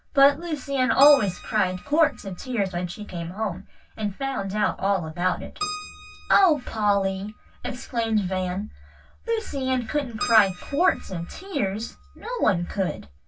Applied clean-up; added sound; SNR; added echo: none; Keyboard (musical); 16 dB; reverberation time 0.1 s.